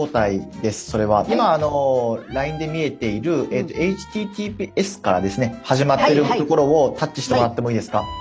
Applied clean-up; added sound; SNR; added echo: none; none; none; none.